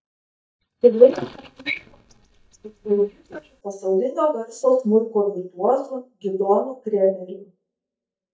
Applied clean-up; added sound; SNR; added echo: neural mask model DeepFilterNet 3.